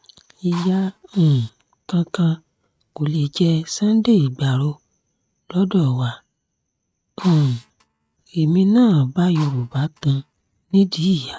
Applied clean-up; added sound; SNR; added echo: neural mask model RNNoise.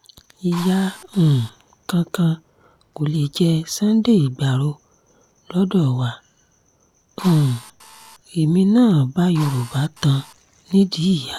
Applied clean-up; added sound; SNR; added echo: none; Drill; 18 dB; none.